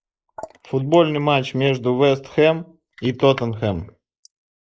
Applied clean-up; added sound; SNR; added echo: neural mask model Resemble Enhance denoiser.